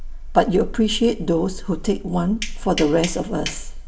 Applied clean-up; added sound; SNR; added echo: none; none; none; reverberation time 0.5 s.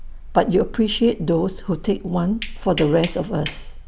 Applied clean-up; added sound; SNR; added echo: none; none; none; none.